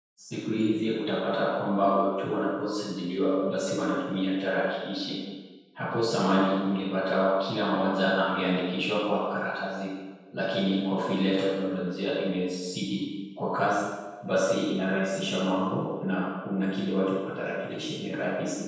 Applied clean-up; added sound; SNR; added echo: none; none; none; reverberation time 1.2 s.